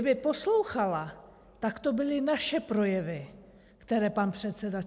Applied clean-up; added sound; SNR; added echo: none; none; none; none.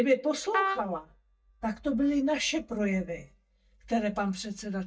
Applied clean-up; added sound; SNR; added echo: neural mask model DeepFilterNet 3.